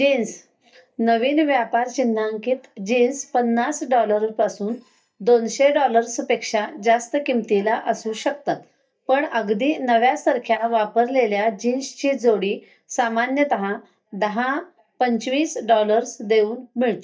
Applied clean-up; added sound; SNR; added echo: neural mask model DeepFilterNet 3.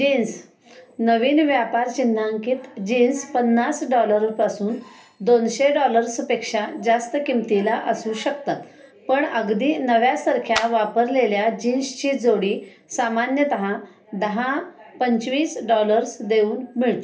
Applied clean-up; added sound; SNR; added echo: none; Clapping; 7 dB; reverberation time 0.3 s.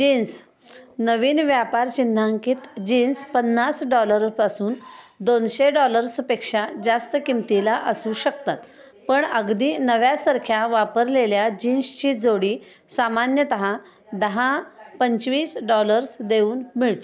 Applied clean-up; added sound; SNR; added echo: none; none; none; none.